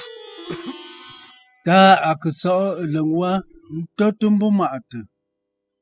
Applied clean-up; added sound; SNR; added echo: classical method spectral subtraction.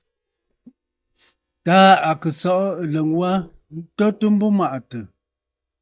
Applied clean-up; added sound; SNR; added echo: neural mask model DeepFilterNet 3.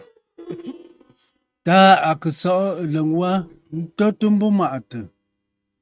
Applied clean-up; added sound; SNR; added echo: neural mask model RNNoise.